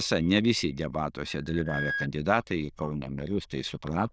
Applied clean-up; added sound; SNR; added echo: neural diffusion model UNIVERSE++.